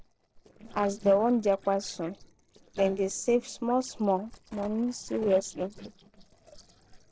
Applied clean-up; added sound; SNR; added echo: neural separator model SepFormer DNS4.